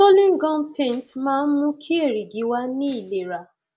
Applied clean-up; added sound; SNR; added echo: none; Rattle (instrument); 12 dB; none.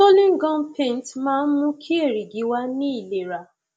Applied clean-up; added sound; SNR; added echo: none; none; none; none.